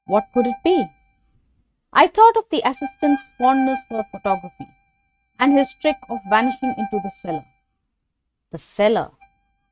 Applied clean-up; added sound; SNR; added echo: neural mask model RNNoise.